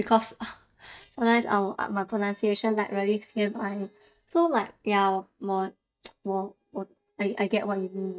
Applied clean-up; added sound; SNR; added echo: neural mask model DeepFilterNet 3.